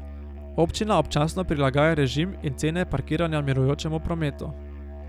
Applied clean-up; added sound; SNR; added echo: none; Musical instrument; 12 dB; none.